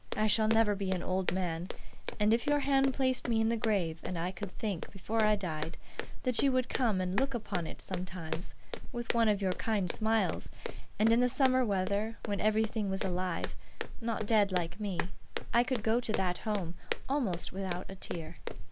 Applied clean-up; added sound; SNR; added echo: none; Walk, footsteps; 0 dB; none.